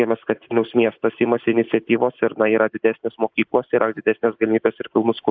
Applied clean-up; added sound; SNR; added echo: neural mask model Resemble Enhance denoiser.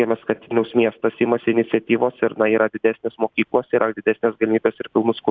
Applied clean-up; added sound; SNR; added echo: none; none; none; none.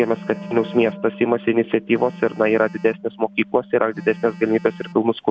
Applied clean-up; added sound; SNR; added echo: none; Wind instrument, woodwind instrument + Telephone; 16 dB; none.